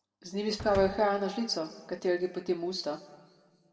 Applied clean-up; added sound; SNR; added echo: none; Slam; 15 dB; reverberation time 1.3 s.